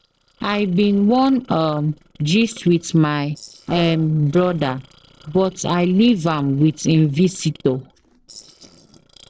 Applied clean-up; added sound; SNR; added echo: neural separator model SepFormer DNS4.